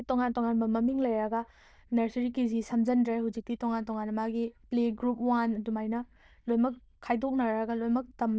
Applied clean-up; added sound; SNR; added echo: neural diffusion model UNIVERSE++.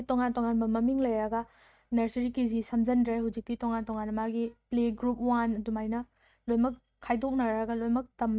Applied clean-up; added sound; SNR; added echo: neural mask model RNNoise.